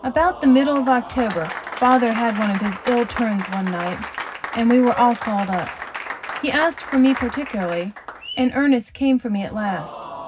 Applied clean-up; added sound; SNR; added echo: none; Applause; 11 dB; reverberation time 0.4 s.